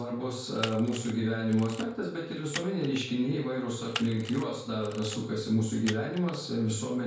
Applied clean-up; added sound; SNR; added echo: none; Camera; 14 dB; reverberation time 0.5 s.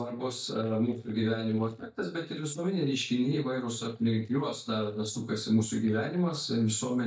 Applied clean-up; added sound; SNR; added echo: neural mask model DeepFilterNet 3.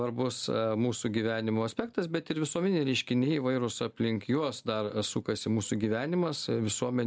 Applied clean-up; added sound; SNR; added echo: none; none; none; none.